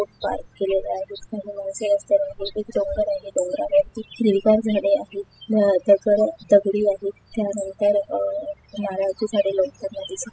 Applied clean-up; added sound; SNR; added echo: classical method spectral subtraction.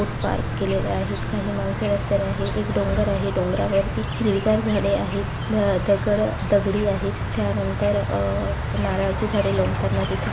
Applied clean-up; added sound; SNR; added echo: none; Insect; 2 dB; none.